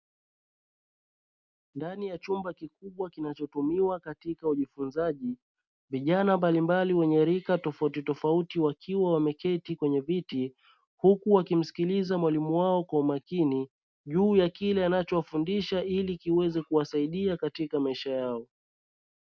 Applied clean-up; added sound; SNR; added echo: none; none; none; none.